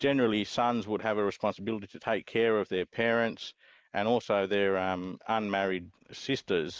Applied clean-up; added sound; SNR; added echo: neural mask model Resemble Enhance denoiser.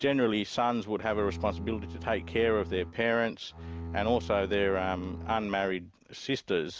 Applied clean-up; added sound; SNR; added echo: none; Bowed string instrument; 10 dB; none.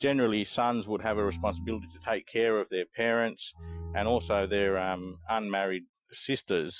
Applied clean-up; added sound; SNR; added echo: classical method Wiener filter.